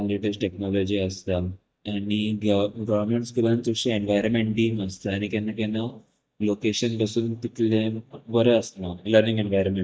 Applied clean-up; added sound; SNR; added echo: neural mask model DeepFilterNet 3.